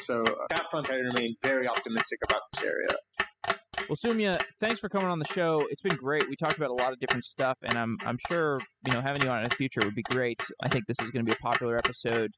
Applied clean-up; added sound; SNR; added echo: classical method spectral subtraction.